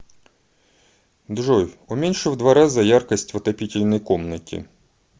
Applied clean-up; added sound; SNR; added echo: none; none; none; none.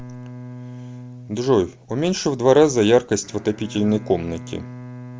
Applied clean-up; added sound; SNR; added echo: none; Bowed string instrument; 16 dB; none.